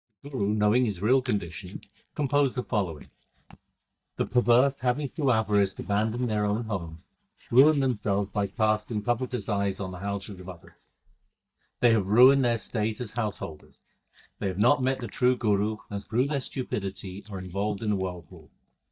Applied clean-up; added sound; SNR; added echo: neural mask model DeepFilterNet 3.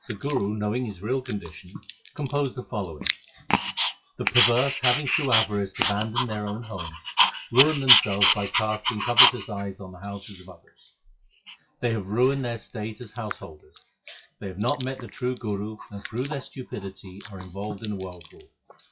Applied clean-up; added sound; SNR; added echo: classical method log-MMSE.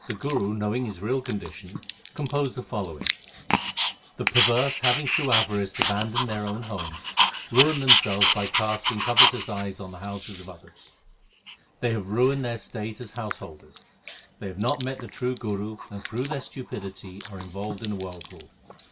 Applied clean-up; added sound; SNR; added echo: none; Dog; 0 dB; none.